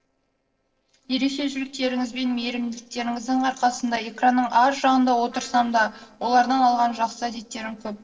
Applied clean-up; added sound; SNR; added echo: neural separator model SepFormer DNS4.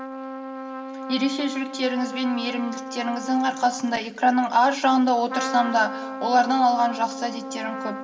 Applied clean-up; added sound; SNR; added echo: none; Trumpet; 10 dB; reverberation time 2.1 s.